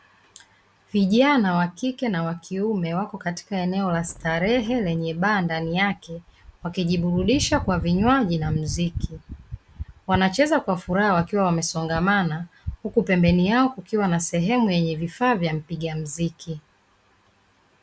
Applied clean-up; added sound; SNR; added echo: none; Wind; 20 dB; none.